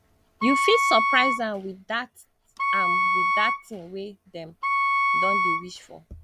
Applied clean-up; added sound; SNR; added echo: none; Wind instrument, woodwind instrument; -4 dB; none.